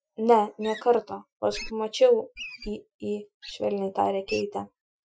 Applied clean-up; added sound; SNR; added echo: classical method Wiener filter.